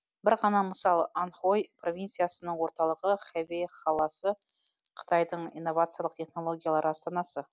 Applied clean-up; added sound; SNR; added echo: none; Chime; 15 dB; none.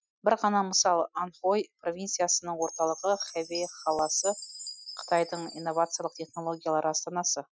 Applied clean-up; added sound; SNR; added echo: classical method Wiener filter.